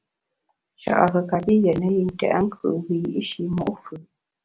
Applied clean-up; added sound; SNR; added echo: none; none; none; none.